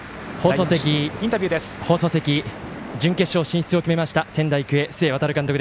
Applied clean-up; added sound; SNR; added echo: none; Splash, splatter; 16 dB; none.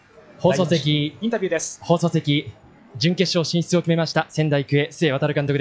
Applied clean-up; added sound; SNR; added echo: classical method log-MMSE.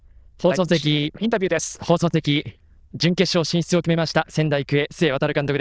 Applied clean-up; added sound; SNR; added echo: neural diffusion model UNIVERSE++.